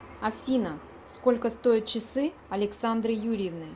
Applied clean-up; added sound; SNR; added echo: none; none; none; none.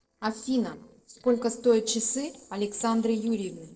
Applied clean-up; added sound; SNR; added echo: neural separator model SepFormer DNS4.